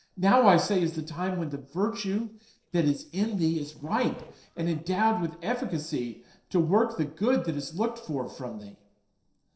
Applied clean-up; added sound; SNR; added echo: neural separator model SepFormer DNS4.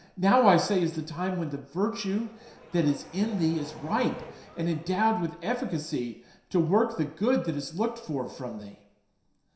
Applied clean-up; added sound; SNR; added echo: none; Accelerating, revving, vroom; 18 dB; reverberation time 0.7 s.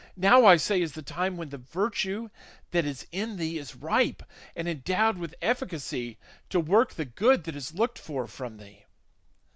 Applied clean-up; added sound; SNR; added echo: none; none; none; none.